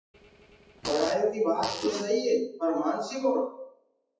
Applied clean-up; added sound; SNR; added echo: classical method WPE with log-MMSE.